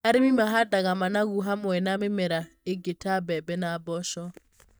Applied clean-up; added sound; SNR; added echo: neural mask model DeepFilterNet 3.